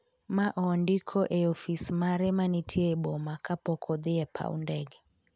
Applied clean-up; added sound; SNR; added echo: none; none; none; none.